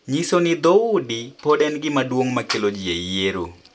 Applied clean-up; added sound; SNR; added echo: none; none; none; none.